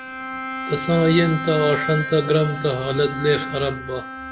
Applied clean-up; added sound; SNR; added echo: none; Bowed string instrument; 8 dB; none.